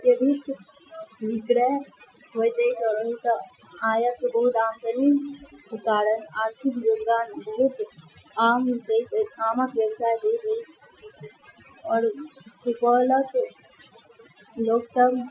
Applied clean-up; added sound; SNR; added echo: classical method Wiener filter.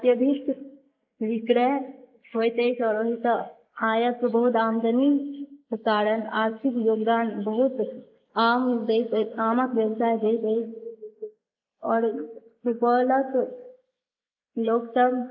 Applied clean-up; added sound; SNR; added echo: neural mask model Resemble Enhance denoiser.